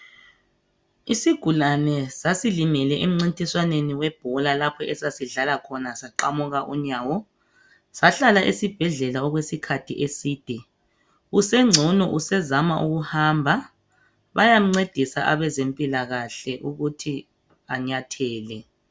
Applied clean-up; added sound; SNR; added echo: none; none; none; none.